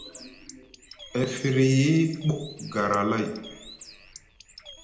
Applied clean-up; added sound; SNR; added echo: none; Bird; 20 dB; reverberation time 0.8 s.